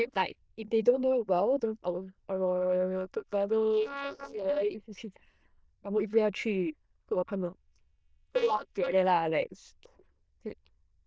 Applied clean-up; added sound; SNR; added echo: neural diffusion model UNIVERSE++.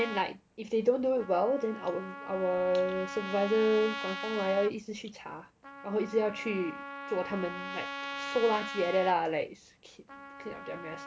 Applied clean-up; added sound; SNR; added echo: none; Trumpet; 10 dB; none.